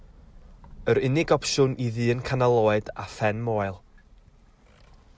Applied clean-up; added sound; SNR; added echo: none; none; none; none.